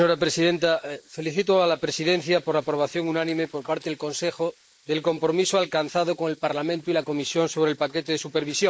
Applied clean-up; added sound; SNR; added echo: neural mask model Resemble Enhance denoiser.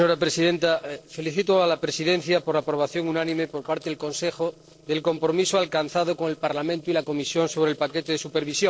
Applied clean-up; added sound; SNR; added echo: neural separator model SepFormer DNS4.